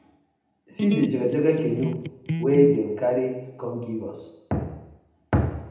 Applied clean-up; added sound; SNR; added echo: none; Electric guitar; 5 dB; reverberation time 0.8 s.